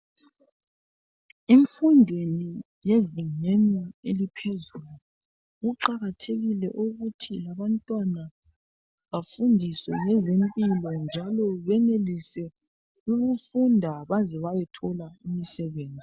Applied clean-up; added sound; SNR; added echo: none; none; none; none.